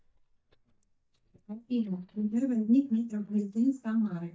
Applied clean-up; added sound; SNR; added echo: neural mask model DeepFilterNet 3.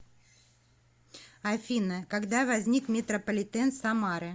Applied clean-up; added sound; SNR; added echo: none; none; none; none.